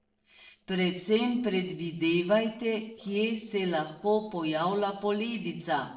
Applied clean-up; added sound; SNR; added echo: neural separator model SepFormer DNS4.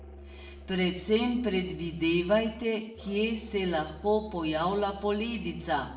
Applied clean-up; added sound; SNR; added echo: none; Musical instrument; 17 dB; reverberation time 0.7 s.